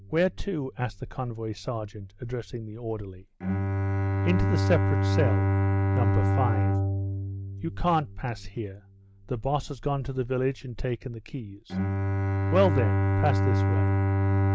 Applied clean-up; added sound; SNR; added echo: none; Bowed string instrument; -3 dB; none.